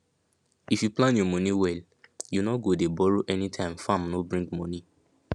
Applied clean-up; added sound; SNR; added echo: none; none; none; none.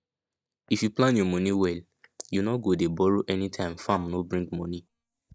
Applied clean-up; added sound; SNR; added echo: neural mask model DeepFilterNet 3.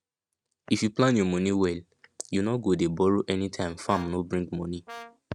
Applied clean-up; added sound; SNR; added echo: neural mask model RNNoise.